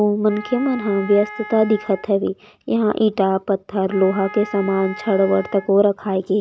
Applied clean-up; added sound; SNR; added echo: none; Wind instrument, woodwind instrument; 16 dB; none.